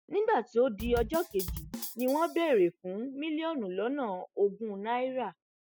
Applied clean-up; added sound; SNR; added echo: classical method spectral subtraction.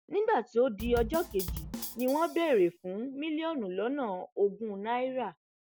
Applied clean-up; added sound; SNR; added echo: none; Bass drum / Snare drum; 9 dB; none.